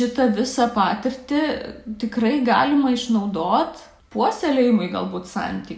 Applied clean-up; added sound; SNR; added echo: none; none; none; none.